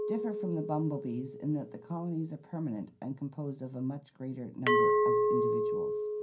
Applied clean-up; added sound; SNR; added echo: none; Glass; -4 dB; reverberation time 0.3 s.